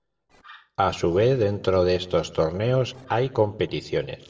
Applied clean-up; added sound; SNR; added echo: neural separator model SepFormer DNS4.